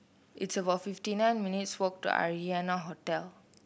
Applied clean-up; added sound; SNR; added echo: none; none; none; none.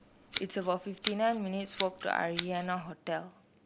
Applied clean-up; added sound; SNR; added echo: none; Scissors; 1 dB; none.